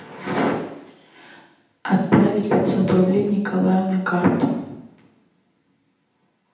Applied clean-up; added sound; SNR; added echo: none; none; none; reverberation time 0.8 s.